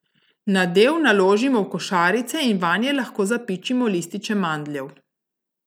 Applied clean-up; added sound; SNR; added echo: none; none; none; none.